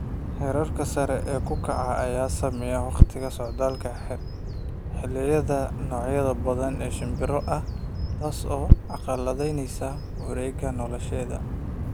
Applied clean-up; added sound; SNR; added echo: none; Bird vocalization, bird call, bird song; -3 dB; none.